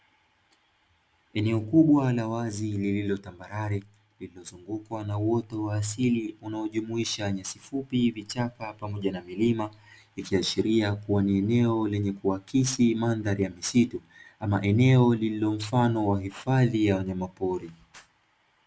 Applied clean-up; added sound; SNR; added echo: none; none; none; none.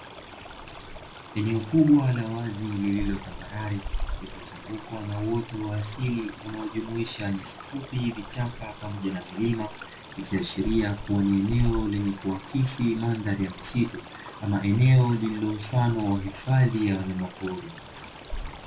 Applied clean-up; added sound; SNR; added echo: none; Stream; 11 dB; reverberation time 0.2 s.